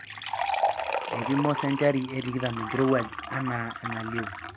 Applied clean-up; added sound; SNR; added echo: none; Liquid; 3 dB; none.